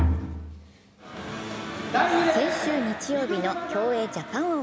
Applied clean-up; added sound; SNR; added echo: none; none; none; none.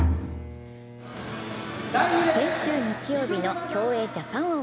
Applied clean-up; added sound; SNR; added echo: none; Bowed string instrument; 17 dB; none.